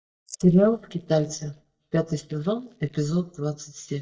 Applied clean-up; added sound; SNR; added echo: neural mask model DeepFilterNet 3.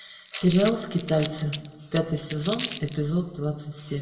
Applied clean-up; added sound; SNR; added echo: none; Crumpling, crinkling; 3 dB; reverberation time 1.3 s.